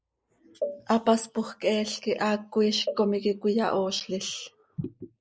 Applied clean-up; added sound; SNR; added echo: neural mask model Resemble Enhance denoiser.